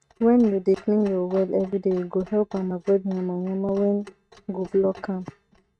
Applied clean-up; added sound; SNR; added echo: neural mask model RNNoise.